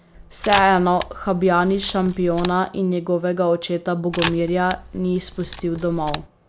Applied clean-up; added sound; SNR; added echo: none; Camera; 11 dB; none.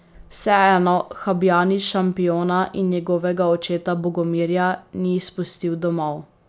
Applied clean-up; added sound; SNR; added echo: none; none; none; none.